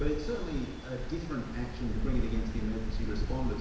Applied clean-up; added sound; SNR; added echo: none; Stream; -2 dB; reverberation time 1.0 s.